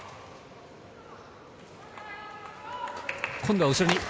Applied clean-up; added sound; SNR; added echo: none; none; none; none.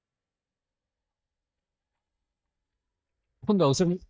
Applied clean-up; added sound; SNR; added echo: neural mask model DeepFilterNet 3.